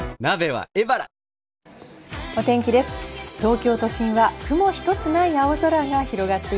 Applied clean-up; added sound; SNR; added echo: none; none; none; none.